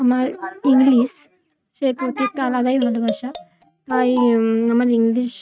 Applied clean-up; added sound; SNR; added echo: neural mask model RNNoise.